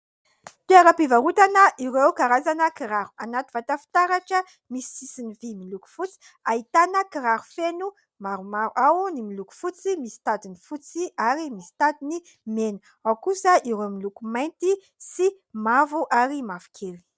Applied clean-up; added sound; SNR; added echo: none; none; none; none.